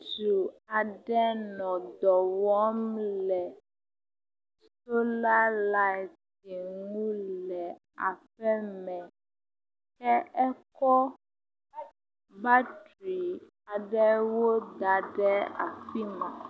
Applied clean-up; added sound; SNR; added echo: none; none; none; none.